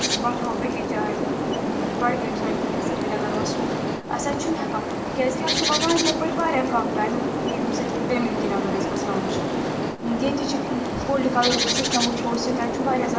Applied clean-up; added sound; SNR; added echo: none; Bird; -2 dB; reverberation time 0.8 s.